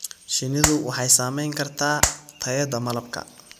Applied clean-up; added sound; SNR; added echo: none; Clapping; -1 dB; none.